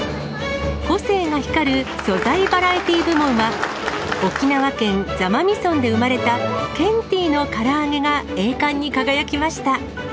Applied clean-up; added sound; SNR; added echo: none; none; none; none.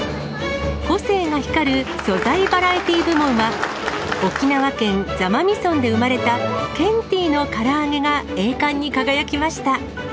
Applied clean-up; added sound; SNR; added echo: none; Wind instrument, woodwind instrument; 18 dB; none.